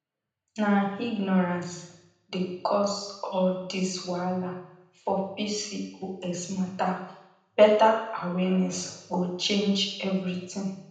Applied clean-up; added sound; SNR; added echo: none; none; none; reverberation time 0.8 s.